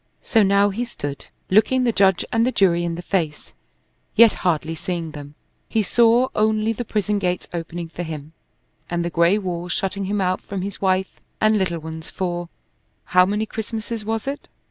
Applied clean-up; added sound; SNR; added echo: none; none; none; none.